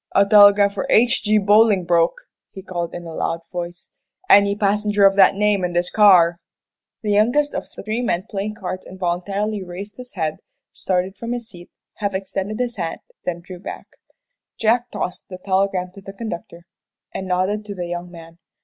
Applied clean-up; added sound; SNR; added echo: none; none; none; none.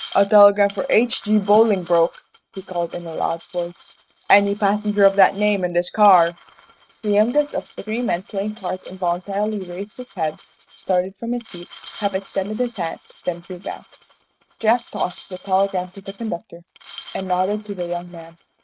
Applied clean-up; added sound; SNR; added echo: neural mask model RNNoise.